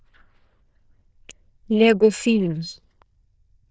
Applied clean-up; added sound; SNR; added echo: neural diffusion model UNIVERSE++.